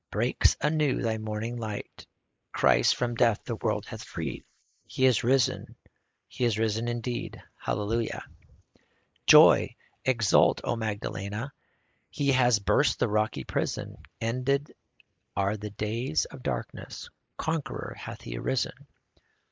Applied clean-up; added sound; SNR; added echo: neural mask model Resemble Enhance denoiser.